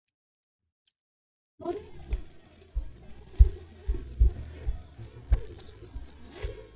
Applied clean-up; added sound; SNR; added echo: neural mask model DeepFilterNet 3.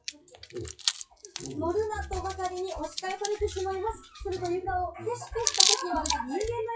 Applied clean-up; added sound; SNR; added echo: classical method WPE with log-MMSE.